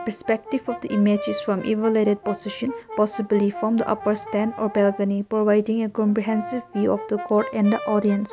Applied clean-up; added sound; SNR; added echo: none; Brass instrument; 13 dB; none.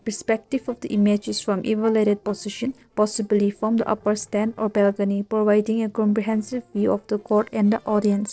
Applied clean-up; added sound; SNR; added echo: neural separator model SepFormer DNS4.